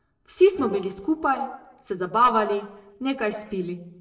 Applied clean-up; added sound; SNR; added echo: neural separator model SepFormer DNS4.